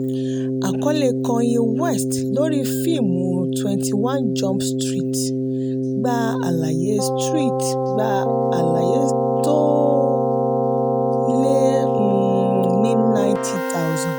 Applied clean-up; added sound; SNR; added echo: none; Keyboard (musical); -3 dB; none.